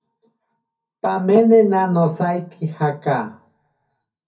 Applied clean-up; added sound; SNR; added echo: none; none; none; reverberation time 0.3 s.